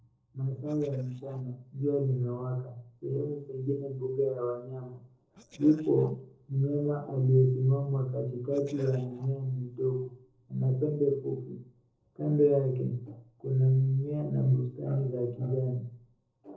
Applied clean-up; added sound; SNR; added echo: neural separator model SepFormer DNS4.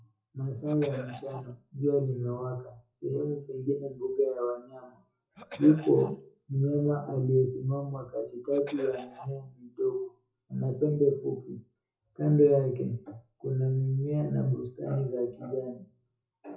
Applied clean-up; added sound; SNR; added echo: classical method WPE with log-MMSE.